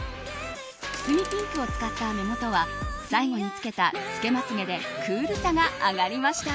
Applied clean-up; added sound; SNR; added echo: none; Mechanisms / Car; 16 dB; none.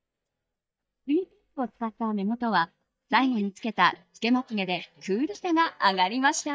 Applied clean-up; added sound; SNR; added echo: neural mask model DeepFilterNet 3.